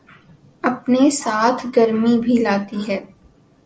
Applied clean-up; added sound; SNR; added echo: none; none; none; none.